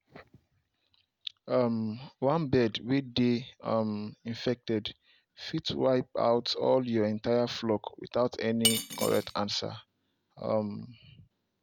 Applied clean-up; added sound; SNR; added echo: none; Cutlery, silverware / Dishes, pots, and pans; 1 dB; none.